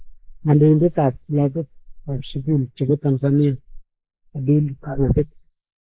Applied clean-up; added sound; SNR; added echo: neural mask model Resemble Enhance denoiser.